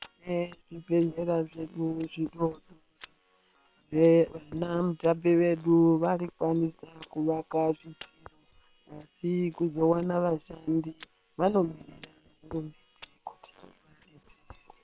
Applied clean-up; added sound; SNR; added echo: neural separator model SepFormer WHAM!.